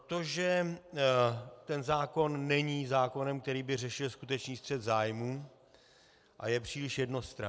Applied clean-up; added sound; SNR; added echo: none; none; none; none.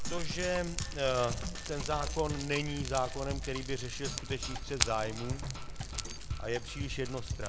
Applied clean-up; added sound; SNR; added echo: none; Fire + Percussion; 1 dB; none.